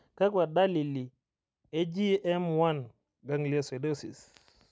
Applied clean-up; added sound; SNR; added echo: none; none; none; none.